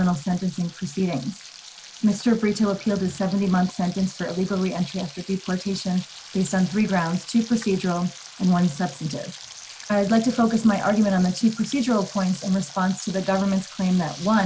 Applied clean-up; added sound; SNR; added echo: none; Frying (food); 18 dB; none.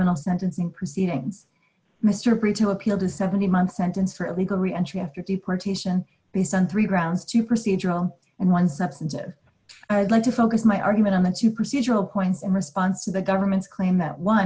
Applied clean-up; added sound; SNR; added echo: none; none; none; none.